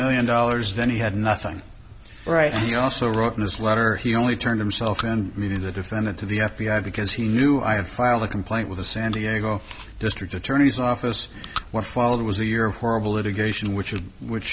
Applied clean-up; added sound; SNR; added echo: none; Chewing, mastication; 18 dB; none.